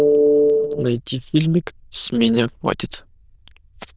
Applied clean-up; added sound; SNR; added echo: neural diffusion model UNIVERSE++.